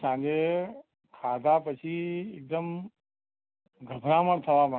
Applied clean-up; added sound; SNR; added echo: none; none; none; none.